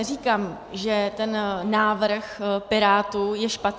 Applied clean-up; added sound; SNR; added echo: none; none; none; none.